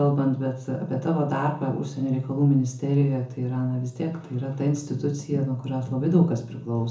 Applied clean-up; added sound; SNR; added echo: none; none; none; reverberation time 0.6 s.